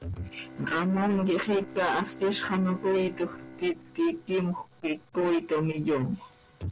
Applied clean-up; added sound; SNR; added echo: none; Bowed string instrument; 18 dB; none.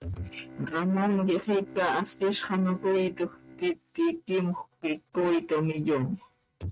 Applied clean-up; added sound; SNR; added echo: neural mask model RNNoise.